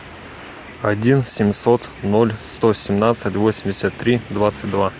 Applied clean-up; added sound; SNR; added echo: none; none; none; none.